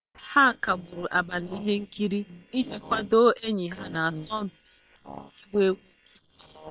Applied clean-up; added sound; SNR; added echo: neural separator model SepFormer WHAM!.